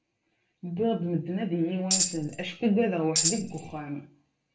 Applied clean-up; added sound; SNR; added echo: none; Tambourine; -1 dB; reverberation time 0.3 s.